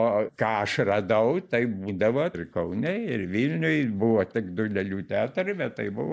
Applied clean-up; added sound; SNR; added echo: neural mask model Resemble Enhance denoiser.